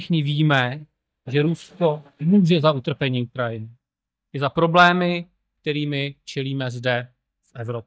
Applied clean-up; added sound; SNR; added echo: neural mask model DeepFilterNet 3.